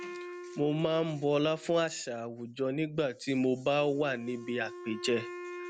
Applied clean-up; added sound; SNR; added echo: none; Wind instrument, woodwind instrument; 14 dB; none.